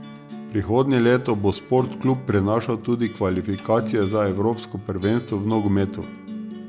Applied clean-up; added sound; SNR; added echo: none; Acoustic guitar; 13 dB; none.